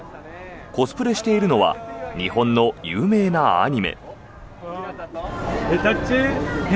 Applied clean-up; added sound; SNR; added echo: none; none; none; none.